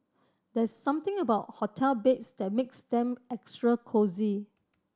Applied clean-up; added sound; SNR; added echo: none; none; none; none.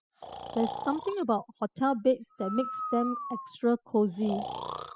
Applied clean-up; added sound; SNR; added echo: classical method spectral subtraction.